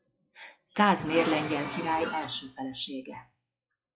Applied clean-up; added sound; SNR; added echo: classical method log-MMSE.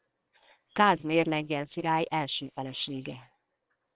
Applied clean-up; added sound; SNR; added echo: neural separator model SepFormer WHAM!.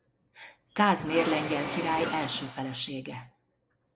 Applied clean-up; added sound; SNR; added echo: none; Engine / Mechanisms; 6 dB; none.